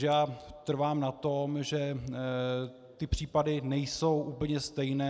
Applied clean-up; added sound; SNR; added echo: none; none; none; none.